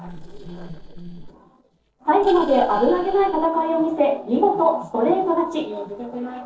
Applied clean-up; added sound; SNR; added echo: neural separator model SepFormer DNS4.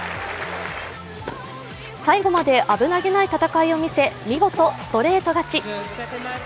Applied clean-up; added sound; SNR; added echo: none; none; none; none.